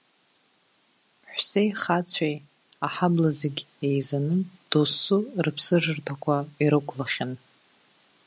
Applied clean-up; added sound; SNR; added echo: none; none; none; none.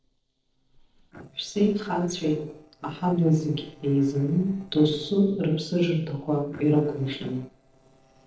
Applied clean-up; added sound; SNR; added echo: neural separator model SepFormer DNS4.